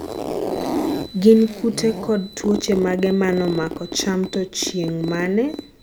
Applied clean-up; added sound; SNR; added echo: none; Zipper (clothing); 8 dB; none.